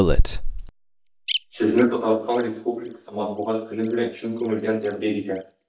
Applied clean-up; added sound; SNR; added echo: neural mask model DeepFilterNet 3.